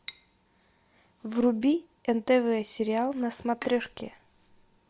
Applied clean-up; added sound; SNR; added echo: none; Cutlery, silverware / Dishes, pots, and pans + Bowed string instrument; 19 dB; none.